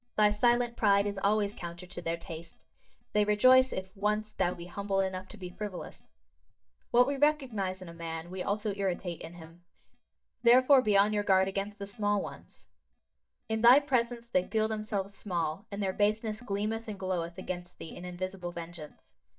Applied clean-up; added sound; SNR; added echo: neural mask model DeepFilterNet 3.